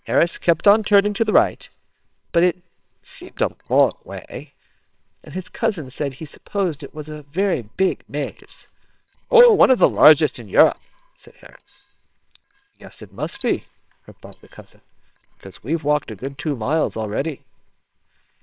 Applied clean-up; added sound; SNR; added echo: neural separator model SepFormer WHAMR!.